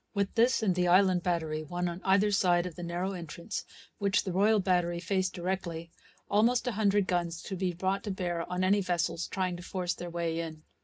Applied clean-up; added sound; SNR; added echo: none; none; none; reverberation time 0.3 s.